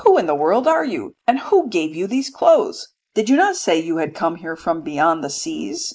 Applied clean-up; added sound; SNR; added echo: neural mask model Resemble Enhance denoiser.